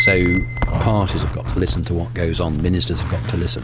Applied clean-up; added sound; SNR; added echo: none; Piano + Zipper (clothing); 2 dB; none.